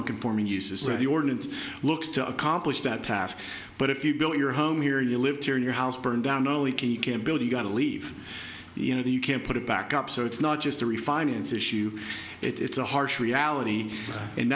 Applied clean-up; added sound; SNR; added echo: none; Frog; 20 dB; none.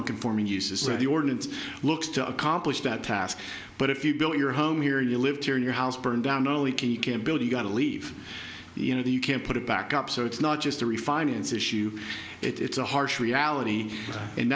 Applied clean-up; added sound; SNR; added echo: none; none; none; none.